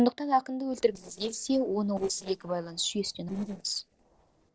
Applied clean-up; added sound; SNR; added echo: neural separator model SepFormer DNS4.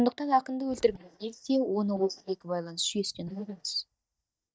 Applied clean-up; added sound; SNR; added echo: neural mask model DeepFilterNet 3.